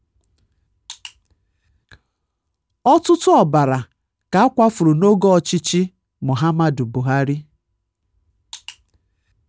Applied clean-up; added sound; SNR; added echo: none; none; none; none.